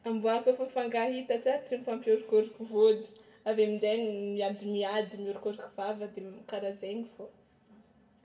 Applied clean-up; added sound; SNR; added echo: none; none; none; reverberation time 0.7 s.